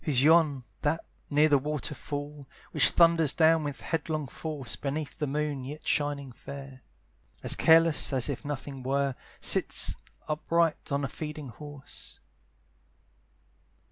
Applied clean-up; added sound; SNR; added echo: none; none; none; none.